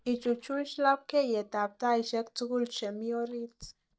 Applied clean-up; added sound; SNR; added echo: neural mask model DeepFilterNet 3.